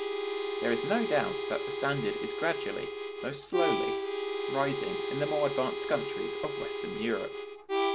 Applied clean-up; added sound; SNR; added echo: none; Harmonica; 0 dB; none.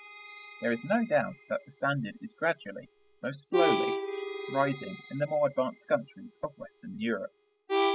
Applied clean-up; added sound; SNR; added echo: classical method spectral subtraction.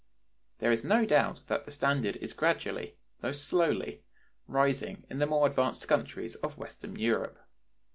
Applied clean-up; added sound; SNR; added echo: none; none; none; none.